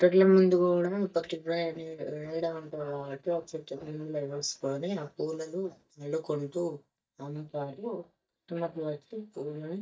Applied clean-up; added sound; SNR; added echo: neural mask model DeepFilterNet 3.